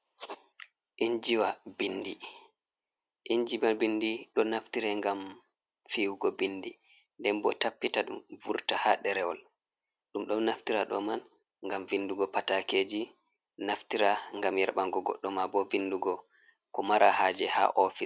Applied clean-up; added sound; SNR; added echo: none; none; none; none.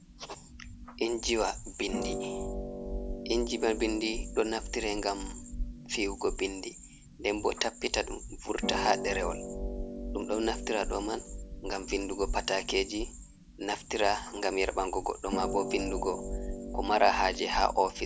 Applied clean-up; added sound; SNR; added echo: none; Harp; 6 dB; none.